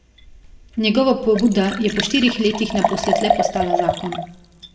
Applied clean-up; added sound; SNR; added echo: none; Liquid; 4 dB; reverberation time 1.1 s.